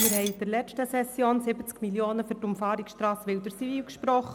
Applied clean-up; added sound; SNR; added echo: none; Shatter; 10 dB; none.